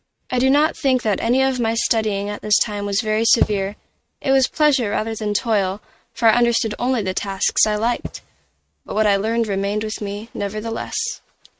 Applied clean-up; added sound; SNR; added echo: neural mask model RNNoise.